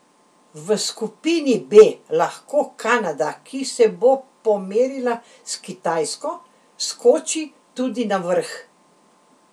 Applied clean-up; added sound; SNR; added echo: none; none; none; none.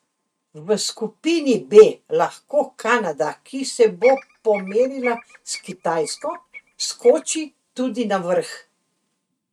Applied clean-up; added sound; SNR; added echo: neural mask model RNNoise.